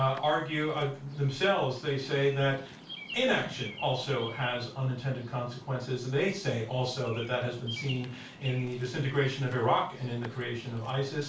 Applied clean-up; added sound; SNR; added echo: none; Bird vocalization, bird call, bird song; 16 dB; reverberation time 0.3 s.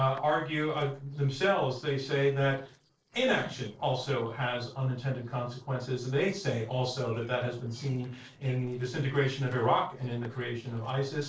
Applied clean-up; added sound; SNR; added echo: neural separator model SepFormer DNS4.